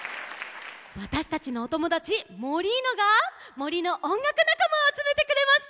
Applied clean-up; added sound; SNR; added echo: none; none; none; none.